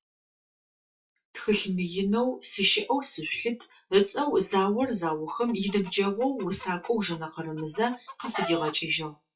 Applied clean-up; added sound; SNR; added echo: classical method WPE with log-MMSE.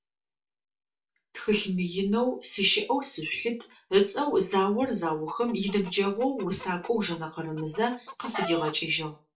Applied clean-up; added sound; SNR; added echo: none; Chicken, rooster; 13 dB; reverberation time 0.3 s.